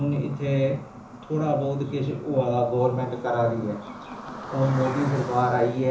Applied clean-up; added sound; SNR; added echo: none; Cricket; 14 dB; reverberation time 0.7 s.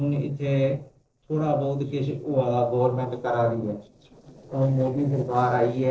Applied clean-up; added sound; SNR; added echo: neural separator model SepFormer DNS4.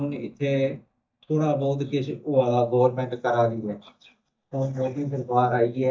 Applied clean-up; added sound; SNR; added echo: neural mask model DeepFilterNet 3.